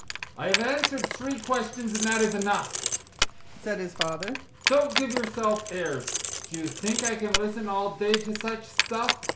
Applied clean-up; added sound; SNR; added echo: none; Keys jangling; 2 dB; none.